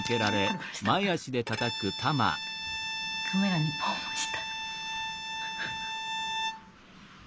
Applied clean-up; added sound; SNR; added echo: none; Bowed string instrument; 3 dB; none.